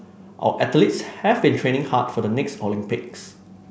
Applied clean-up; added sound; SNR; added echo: none; none; none; none.